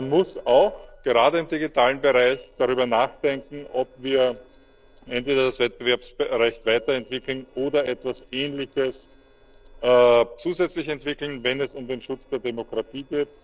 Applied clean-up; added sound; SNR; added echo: neural separator model SepFormer DNS4.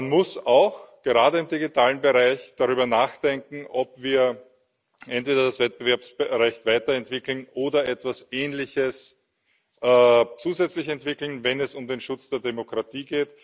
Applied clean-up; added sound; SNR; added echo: none; none; none; none.